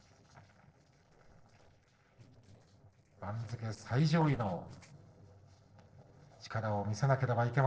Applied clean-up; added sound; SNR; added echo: neural separator model SepFormer DNS4.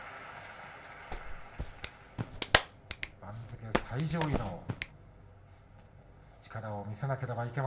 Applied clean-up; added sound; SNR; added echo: none; Clapping; -4 dB; reverberation time 2.3 s.